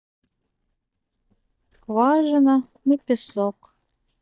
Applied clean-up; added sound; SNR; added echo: neural mask model DeepFilterNet 3.